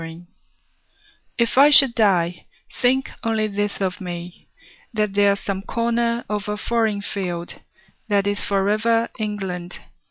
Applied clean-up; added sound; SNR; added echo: none; none; none; none.